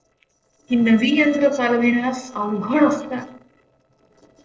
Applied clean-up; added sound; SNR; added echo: neural separator model SepFormer DNS4.